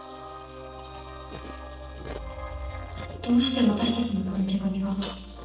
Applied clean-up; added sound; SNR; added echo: neural separator model SepFormer DNS4.